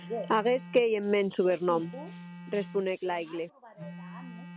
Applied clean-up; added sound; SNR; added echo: none; Cutlery, silverware + Telephone; 16 dB; none.